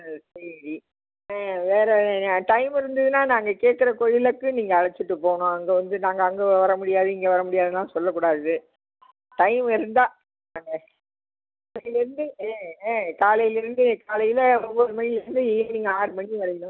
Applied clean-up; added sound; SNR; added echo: none; none; none; none.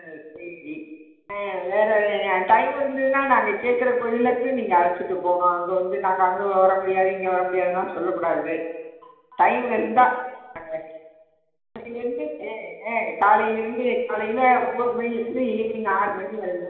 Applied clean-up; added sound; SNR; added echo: none; none; none; reverberation time 1.1 s.